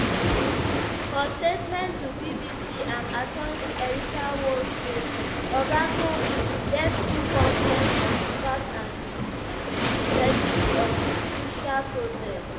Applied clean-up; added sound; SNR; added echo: none; Waves, surf; -4 dB; reverberation time 0.8 s.